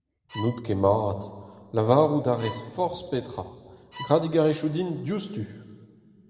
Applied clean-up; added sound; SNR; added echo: none; Bowed string instrument; 17 dB; reverberation time 2.0 s.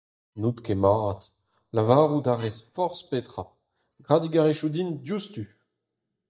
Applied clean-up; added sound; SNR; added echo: neural mask model DeepFilterNet 3.